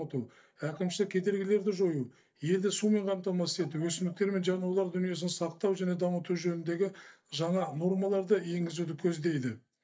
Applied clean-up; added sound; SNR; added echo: neural mask model DeepFilterNet 3.